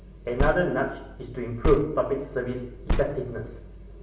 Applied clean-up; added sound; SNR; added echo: none; Car; 3 dB; reverberation time 0.7 s.